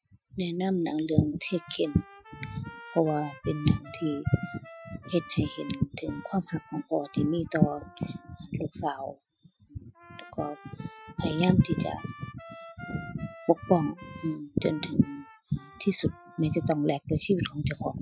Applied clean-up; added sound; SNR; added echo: classical method Wiener filter.